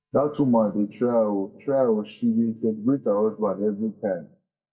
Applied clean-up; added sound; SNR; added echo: neural mask model DeepFilterNet 3.